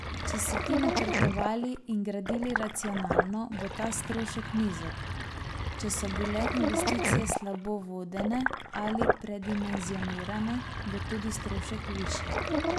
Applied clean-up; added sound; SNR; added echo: none; Sink (filling or washing); -1 dB; none.